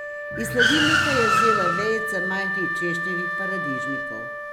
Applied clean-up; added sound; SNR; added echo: none; Wind instrument, woodwind instrument + Car; -4 dB; none.